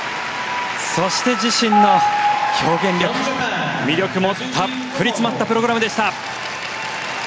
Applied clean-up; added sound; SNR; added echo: none; Piano; 3 dB; none.